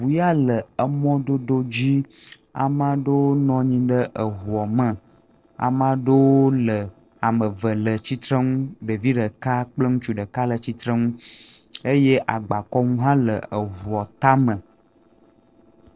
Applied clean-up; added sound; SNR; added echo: neural separator model SepFormer DNS4.